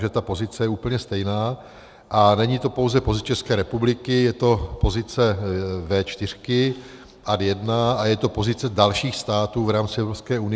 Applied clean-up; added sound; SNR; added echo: none; none; none; none.